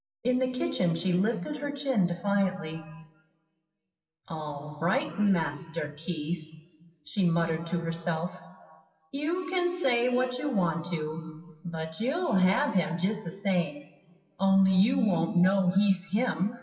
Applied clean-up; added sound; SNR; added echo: classical method WPE with log-MMSE.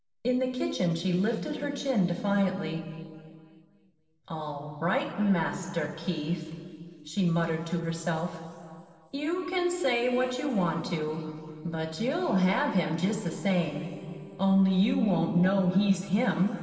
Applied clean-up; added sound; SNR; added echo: neural separator model SepFormer DNS4.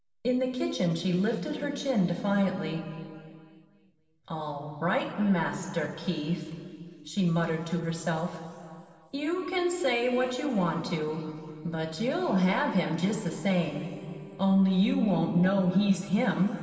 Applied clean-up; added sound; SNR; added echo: none; Bowed string instrument; 20 dB; reverberation time 2.6 s.